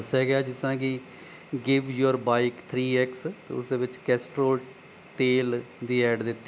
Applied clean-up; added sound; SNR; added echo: none; none; none; none.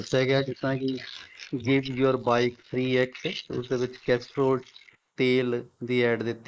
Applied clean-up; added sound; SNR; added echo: neural mask model Resemble Enhance denoiser.